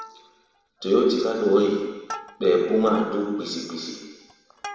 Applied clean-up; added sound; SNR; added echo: none; Plucked string instrument; 18 dB; reverberation time 1.2 s.